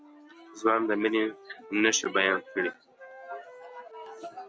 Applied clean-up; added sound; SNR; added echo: none; Wind instrument, woodwind instrument; 20 dB; none.